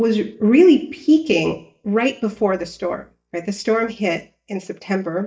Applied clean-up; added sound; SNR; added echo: neural mask model DeepFilterNet 3.